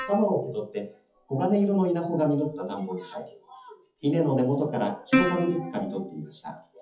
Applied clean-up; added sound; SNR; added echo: classical method WPE with log-MMSE.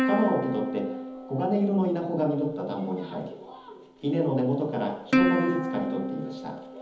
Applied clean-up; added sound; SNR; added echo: none; Plucked string instrument; 3 dB; reverberation time 1.3 s.